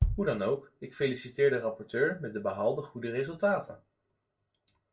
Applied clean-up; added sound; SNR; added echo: none; Bass drum; 4 dB; reverberation time 0.2 s.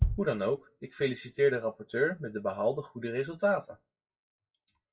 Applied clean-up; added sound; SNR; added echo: classical method WPE with log-MMSE.